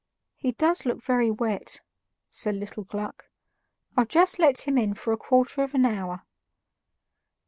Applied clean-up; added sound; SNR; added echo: none; none; none; none.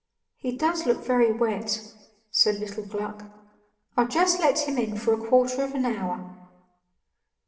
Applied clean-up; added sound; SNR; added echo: none; none; none; reverberation time 0.8 s.